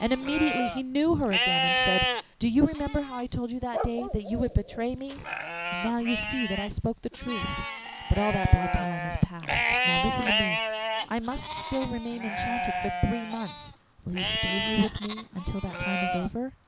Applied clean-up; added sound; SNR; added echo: none; Livestock, farm animals, working animals; 2 dB; none.